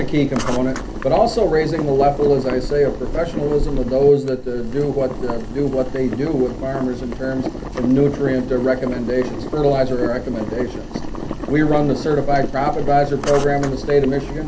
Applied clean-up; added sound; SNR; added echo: none; Boiling; 6 dB; reverberation time 0.3 s.